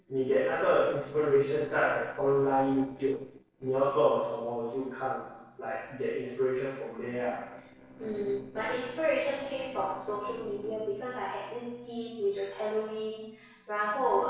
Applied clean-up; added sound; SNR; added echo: neural separator model SepFormer DNS4.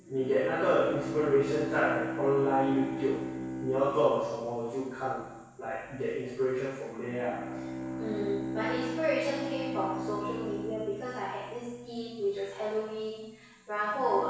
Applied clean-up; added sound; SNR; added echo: none; Bowed string instrument; 8 dB; reverberation time 1.1 s.